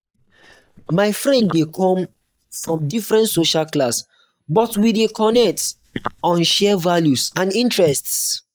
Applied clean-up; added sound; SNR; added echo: neural mask model DeepFilterNet 3.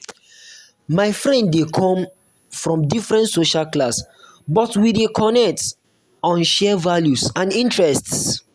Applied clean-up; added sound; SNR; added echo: none; none; none; none.